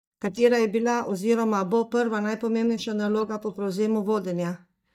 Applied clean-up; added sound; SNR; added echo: neural mask model DeepFilterNet 3.